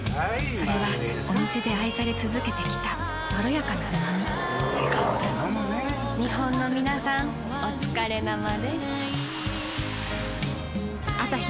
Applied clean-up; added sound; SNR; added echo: none; Skateboard; 12 dB; none.